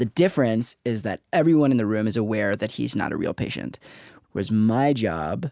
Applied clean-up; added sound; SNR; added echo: none; none; none; none.